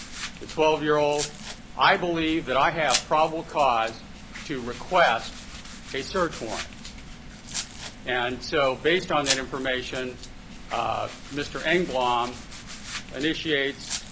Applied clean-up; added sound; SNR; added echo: none; Domestic sounds, home sounds; 12 dB; none.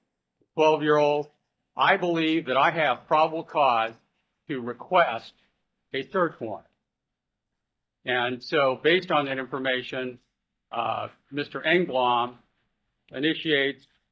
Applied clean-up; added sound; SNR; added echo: neural mask model DeepFilterNet 3.